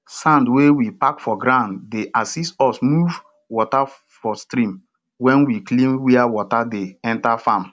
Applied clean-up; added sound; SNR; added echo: none; none; none; none.